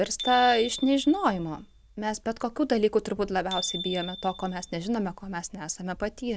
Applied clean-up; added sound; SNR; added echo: none; Bicycle bell; 13 dB; none.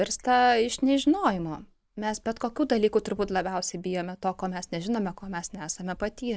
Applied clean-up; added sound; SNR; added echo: neural mask model Resemble Enhance denoiser.